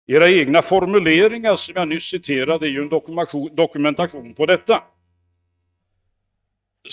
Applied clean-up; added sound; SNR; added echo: neural mask model DeepFilterNet 3.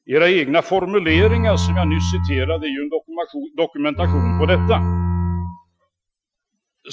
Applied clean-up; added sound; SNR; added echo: classical method Wiener filter.